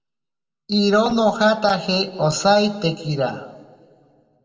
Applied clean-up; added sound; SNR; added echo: none; none; none; reverberation time 1.7 s.